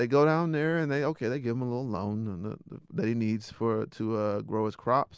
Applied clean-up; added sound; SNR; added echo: none; none; none; none.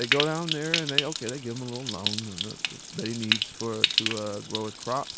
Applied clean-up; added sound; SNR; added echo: none; Stream; -2 dB; none.